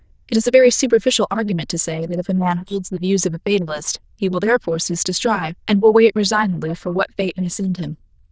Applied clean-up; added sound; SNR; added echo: neural diffusion model UNIVERSE++.